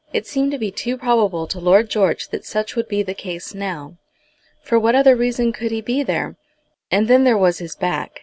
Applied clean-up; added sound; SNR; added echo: none; none; none; none.